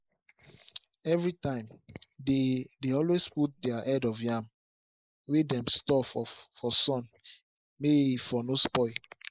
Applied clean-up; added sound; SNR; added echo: neural mask model Resemble Enhance denoiser.